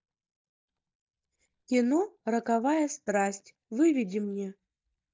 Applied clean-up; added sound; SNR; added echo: neural mask model DeepFilterNet 3.